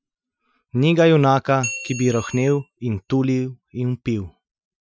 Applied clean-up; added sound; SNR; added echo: classical method Wiener filter.